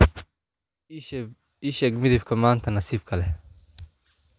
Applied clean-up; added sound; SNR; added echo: none; none; none; none.